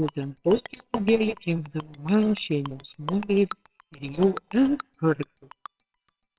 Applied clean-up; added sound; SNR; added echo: neural separator model SepFormer WHAMR!.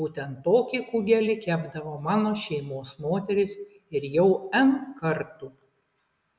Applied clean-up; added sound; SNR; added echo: none; none; none; none.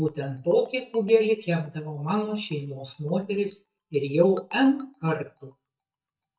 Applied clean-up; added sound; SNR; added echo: neural mask model DeepFilterNet 3.